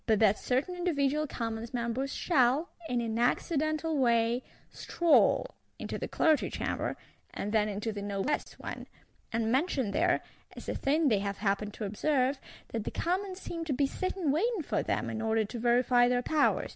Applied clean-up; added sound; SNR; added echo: none; none; none; none.